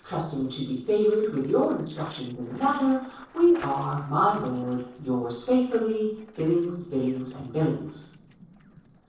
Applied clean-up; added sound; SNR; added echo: neural separator model SepFormer DNS4.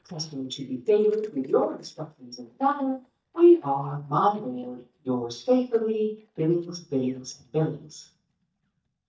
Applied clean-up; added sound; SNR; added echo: neural mask model DeepFilterNet 3.